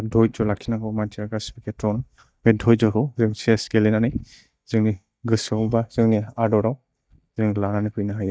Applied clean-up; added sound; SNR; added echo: neural mask model DeepFilterNet 3.